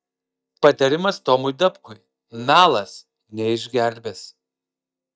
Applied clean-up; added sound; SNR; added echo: neural mask model DeepFilterNet 3.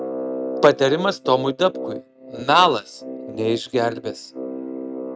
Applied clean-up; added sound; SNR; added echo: neural mask model RNNoise.